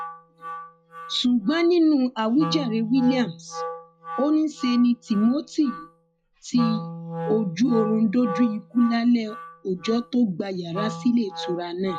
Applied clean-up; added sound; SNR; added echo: classical method log-MMSE.